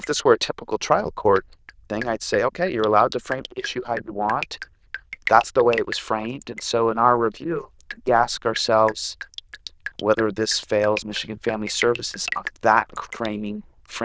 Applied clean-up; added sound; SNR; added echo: neural diffusion model UNIVERSE++.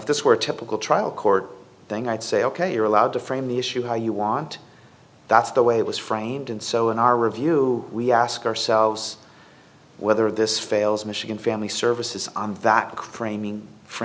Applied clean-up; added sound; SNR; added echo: none; none; none; none.